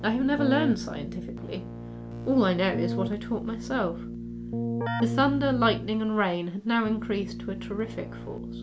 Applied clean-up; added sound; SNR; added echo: none; Keyboard (musical); 6 dB; none.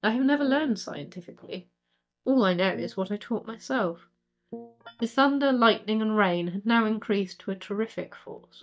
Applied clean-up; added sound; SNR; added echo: neural mask model DeepFilterNet 3.